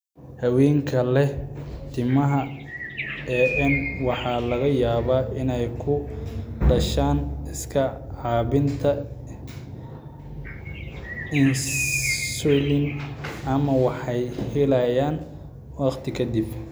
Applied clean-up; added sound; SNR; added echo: none; Bird; 9 dB; none.